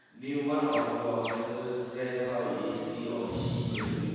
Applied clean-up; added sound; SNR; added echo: none; Bird; 11 dB; reverberation time 2.1 s.